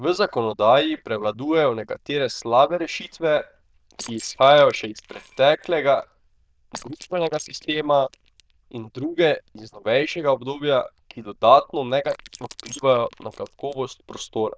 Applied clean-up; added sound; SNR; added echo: neural diffusion model UNIVERSE++.